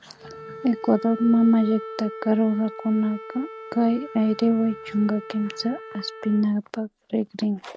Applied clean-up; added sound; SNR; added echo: none; Wind instrument, woodwind instrument; 15 dB; none.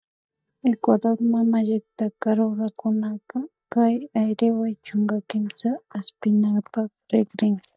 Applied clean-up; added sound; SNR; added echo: neural mask model DeepFilterNet 3.